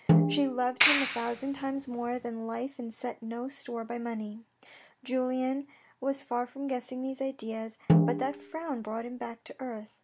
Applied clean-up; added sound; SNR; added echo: none; Clapping + Snare drum; -5 dB; none.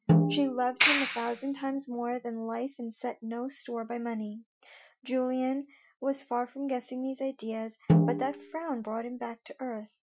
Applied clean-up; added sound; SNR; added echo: classical method Wiener filter.